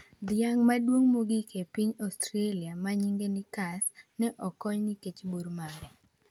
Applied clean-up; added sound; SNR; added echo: none; none; none; none.